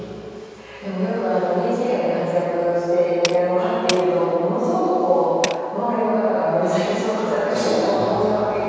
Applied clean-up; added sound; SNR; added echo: none; Tools; 14 dB; reverberation time 2.2 s.